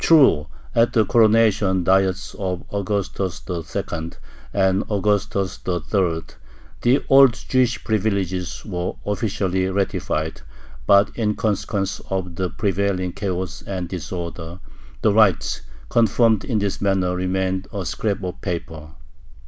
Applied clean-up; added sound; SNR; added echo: none; none; none; none.